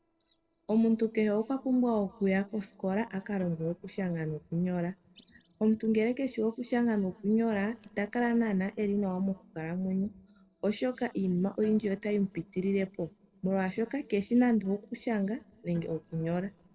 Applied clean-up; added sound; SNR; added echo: neural separator model SepFormer DNS4.